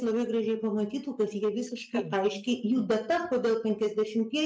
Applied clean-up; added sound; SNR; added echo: neural mask model Resemble Enhance denoiser.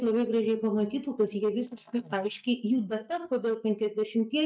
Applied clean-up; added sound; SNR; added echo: neural mask model DeepFilterNet 3.